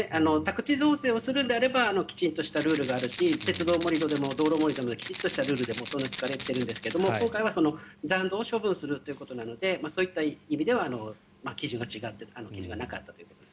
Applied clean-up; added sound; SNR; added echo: none; Rattle (instrument); 4 dB; none.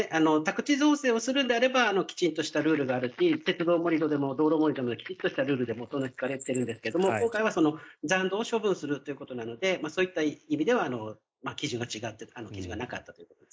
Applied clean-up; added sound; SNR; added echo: neural mask model Resemble Enhance denoiser.